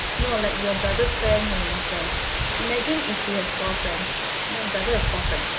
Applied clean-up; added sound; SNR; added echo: none; Water; -3 dB; reverberation time 0.5 s.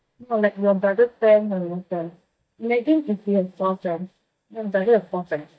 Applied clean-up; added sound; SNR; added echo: neural mask model DeepFilterNet 3.